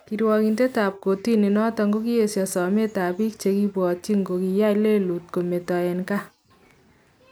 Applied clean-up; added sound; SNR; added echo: none; none; none; none.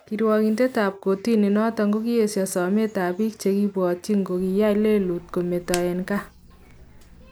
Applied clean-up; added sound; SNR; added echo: none; Hands; 19 dB; none.